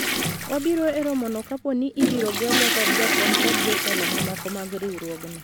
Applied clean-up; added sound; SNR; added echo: none; Toilet flush / Water; -2 dB; none.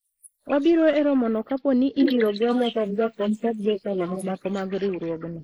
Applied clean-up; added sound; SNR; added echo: neural mask model Resemble Enhance denoiser.